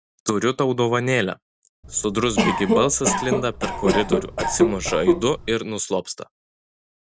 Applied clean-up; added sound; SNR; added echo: none; Cough; -1 dB; none.